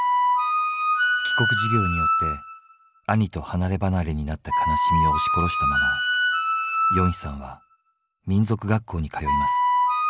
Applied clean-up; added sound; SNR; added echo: none; Wind instrument, woodwind instrument; -3 dB; none.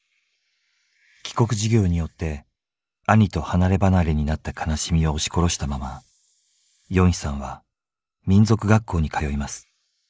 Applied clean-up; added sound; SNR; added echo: neural mask model Resemble Enhance denoiser.